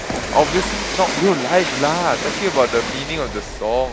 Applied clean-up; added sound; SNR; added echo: none; Train; 5 dB; none.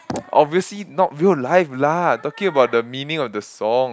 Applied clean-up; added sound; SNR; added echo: none; none; none; none.